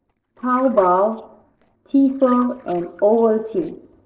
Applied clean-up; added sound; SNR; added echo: neural separator model SepFormer DNS4.